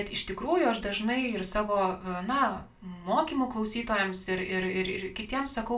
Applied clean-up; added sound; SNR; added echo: none; none; none; reverberation time 0.3 s.